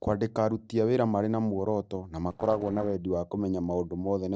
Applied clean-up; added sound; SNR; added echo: neural separator model SepFormer DNS4.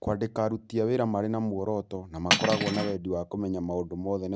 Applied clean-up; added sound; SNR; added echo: none; Cutlery, silverware; -2 dB; none.